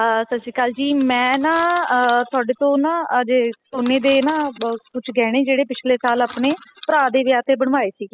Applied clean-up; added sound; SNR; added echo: classical method spectral subtraction.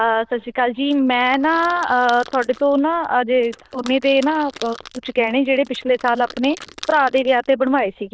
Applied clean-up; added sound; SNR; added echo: neural diffusion model UNIVERSE++.